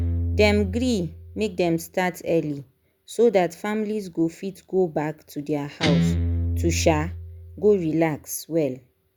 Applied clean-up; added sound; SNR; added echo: none; Guitar; 5 dB; none.